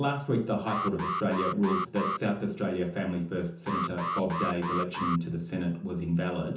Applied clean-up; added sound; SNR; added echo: none; Alarm; 3 dB; reverberation time 0.6 s.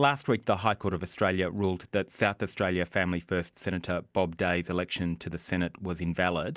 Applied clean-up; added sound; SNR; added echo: none; none; none; none.